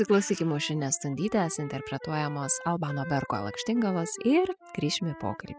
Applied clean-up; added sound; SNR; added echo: classical method spectral subtraction.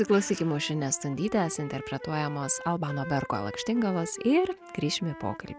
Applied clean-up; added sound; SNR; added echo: none; Wind instrument, woodwind instrument; 13 dB; none.